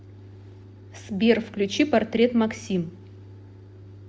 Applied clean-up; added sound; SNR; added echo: none; none; none; none.